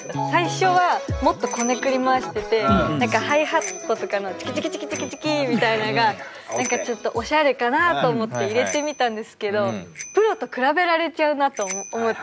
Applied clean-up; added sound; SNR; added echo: none; Bicycle bell; 18 dB; none.